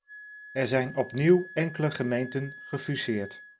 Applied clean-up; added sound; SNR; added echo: none; Wind instrument, woodwind instrument; 17 dB; none.